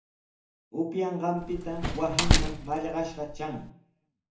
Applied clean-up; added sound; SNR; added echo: none; Slam; -4 dB; reverberation time 0.6 s.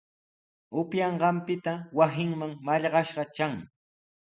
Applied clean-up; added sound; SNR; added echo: none; none; none; none.